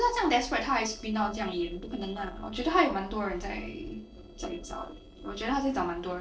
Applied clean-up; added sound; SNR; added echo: neural separator model SepFormer DNS4.